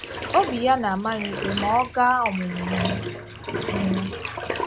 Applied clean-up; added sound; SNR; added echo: none; Bathtub (filling or washing); 5 dB; none.